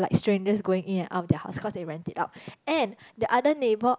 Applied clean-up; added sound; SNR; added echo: none; none; none; none.